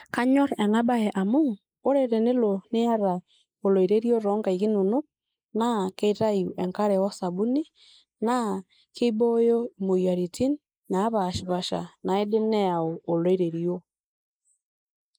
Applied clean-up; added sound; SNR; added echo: neural mask model Resemble Enhance denoiser.